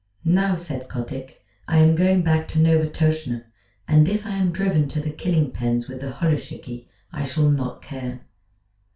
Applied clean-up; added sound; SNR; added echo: none; none; none; reverberation time 0.3 s.